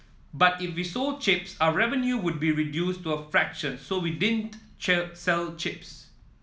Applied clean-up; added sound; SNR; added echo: none; none; none; none.